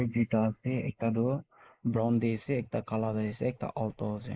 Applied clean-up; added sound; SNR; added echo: neural mask model Resemble Enhance denoiser.